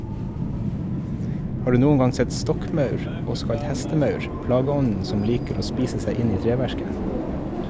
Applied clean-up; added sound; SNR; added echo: none; Subway, metro, underground; 3 dB; none.